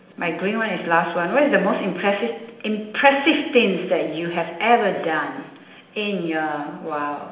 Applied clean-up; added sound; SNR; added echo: none; none; none; reverberation time 0.8 s.